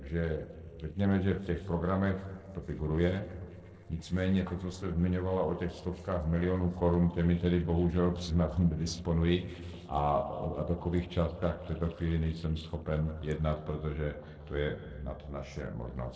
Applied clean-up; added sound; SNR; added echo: neural separator model SepFormer DNS4.